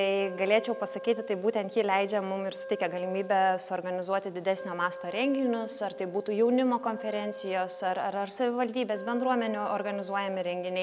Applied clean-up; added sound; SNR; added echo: none; Wind instrument, woodwind instrument; 13 dB; none.